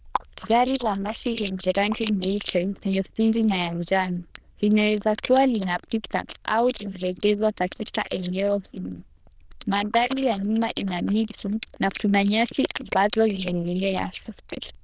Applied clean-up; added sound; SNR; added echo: neural diffusion model UNIVERSE++.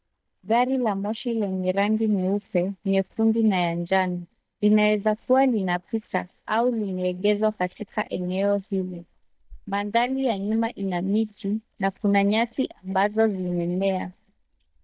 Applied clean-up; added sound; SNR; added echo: neural mask model DeepFilterNet 3.